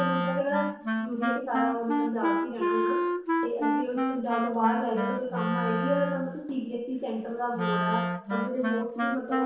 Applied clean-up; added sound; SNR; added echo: none; Wind instrument, woodwind instrument; -1 dB; reverberation time 0.7 s.